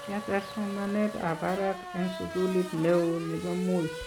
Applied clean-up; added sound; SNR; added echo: none; Race car, auto racing / Accelerating, revving, vroom; 11 dB; none.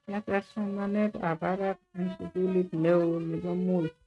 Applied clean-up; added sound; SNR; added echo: neural mask model RNNoise.